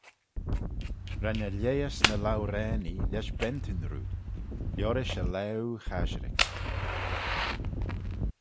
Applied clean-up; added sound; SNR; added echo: none; Wind + Fire; -3 dB; none.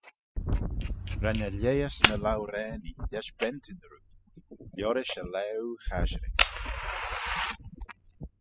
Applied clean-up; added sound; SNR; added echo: classical method spectral subtraction.